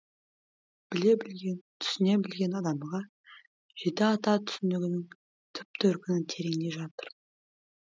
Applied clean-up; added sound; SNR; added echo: none; none; none; none.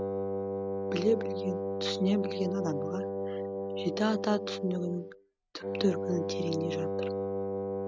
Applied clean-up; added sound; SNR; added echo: none; Wind instrument, woodwind instrument; 0 dB; none.